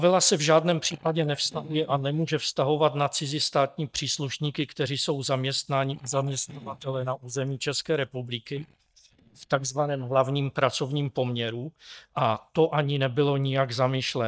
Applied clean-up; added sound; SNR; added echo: neural mask model DeepFilterNet 3.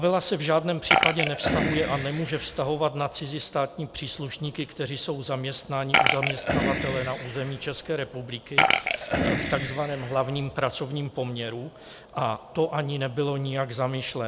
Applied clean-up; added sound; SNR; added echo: none; Burping, eructation; -2 dB; none.